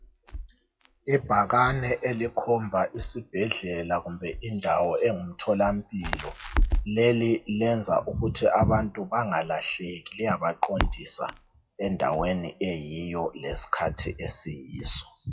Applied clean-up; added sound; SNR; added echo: classical method WPE with log-MMSE.